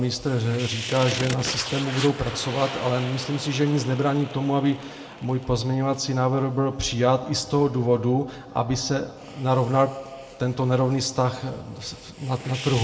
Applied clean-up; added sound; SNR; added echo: none; Fire; 14 dB; reverberation time 0.4 s.